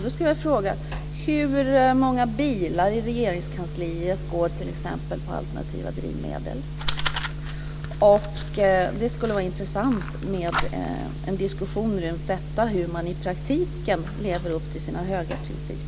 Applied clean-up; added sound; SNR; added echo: none; Fire; 12 dB; none.